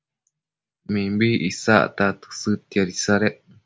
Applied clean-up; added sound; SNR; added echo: none; none; none; none.